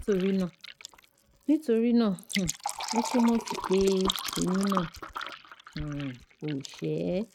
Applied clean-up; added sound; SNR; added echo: neural mask model RNNoise.